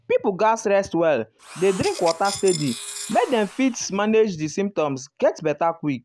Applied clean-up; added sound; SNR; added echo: none; Tools; 13 dB; none.